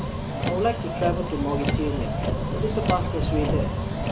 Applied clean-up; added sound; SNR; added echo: none; Motor vehicle (road); -3 dB; none.